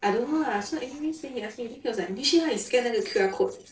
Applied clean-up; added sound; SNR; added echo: neural separator model SepFormer DNS4.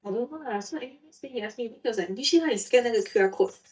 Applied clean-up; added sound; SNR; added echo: neural mask model DeepFilterNet 3.